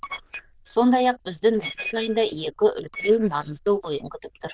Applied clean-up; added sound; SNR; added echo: neural diffusion model UNIVERSE++.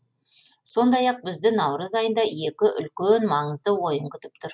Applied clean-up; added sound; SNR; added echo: none; none; none; none.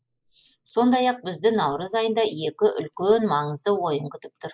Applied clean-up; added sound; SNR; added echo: neural mask model Resemble Enhance denoiser.